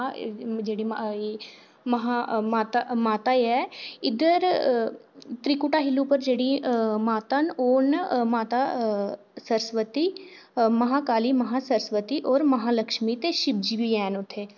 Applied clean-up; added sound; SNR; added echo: none; none; none; none.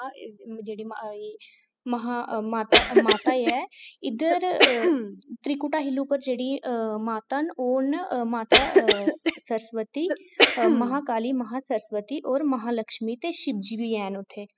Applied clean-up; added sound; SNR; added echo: classical method spectral subtraction.